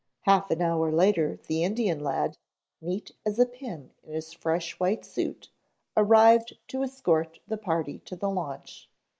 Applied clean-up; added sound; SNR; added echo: neural mask model Resemble Enhance denoiser.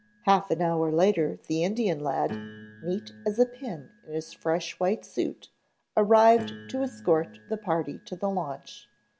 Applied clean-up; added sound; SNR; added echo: none; Piano; 19 dB; none.